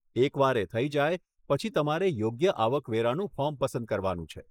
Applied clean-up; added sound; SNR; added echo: neural mask model Resemble Enhance denoiser.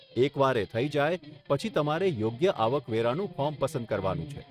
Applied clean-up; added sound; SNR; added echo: neural mask model RNNoise.